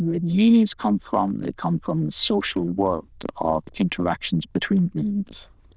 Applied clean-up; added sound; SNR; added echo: neural diffusion model UNIVERSE++.